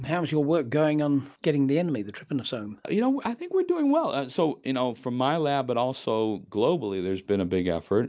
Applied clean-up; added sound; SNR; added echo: none; none; none; none.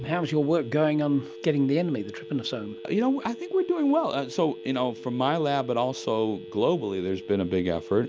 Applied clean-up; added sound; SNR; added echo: none; Telephone; 15 dB; none.